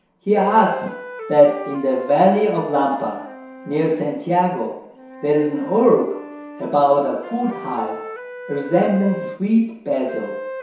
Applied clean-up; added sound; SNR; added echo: none; Wind instrument, woodwind instrument; 14 dB; reverberation time 0.7 s.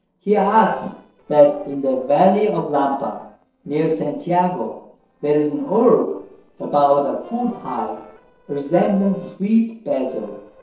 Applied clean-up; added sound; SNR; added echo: neural separator model SepFormer DNS4.